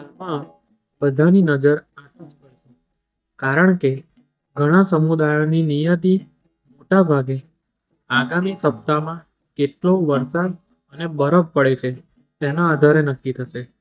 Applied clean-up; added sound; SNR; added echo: neural mask model DeepFilterNet 3.